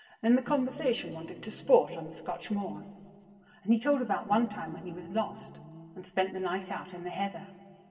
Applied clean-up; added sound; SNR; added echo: none; Guitar; 19 dB; reverberation time 1.8 s.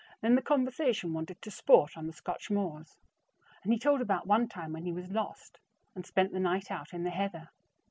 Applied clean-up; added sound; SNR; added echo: none; none; none; none.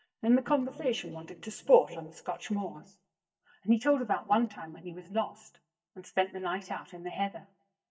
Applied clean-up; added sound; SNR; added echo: neural mask model DeepFilterNet 3.